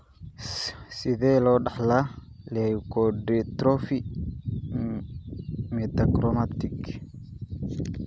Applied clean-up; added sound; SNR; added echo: none; none; none; none.